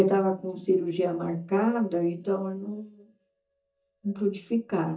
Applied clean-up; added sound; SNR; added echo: neural mask model DeepFilterNet 3.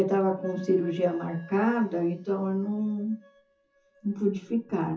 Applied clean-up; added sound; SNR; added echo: classical method WPE with log-MMSE.